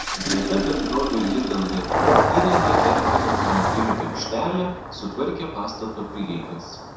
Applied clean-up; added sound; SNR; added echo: none; Engine starting; -3 dB; reverberation time 0.7 s.